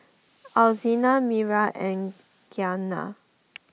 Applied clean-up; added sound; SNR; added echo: none; none; none; none.